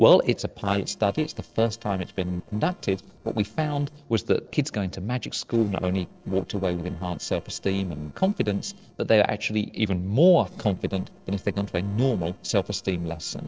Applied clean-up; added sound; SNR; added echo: neural separator model SepFormer DNS4.